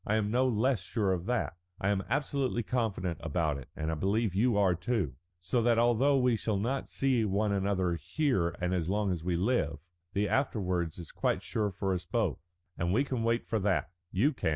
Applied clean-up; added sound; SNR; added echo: none; none; none; none.